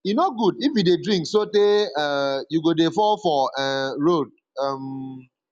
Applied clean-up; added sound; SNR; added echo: none; none; none; none.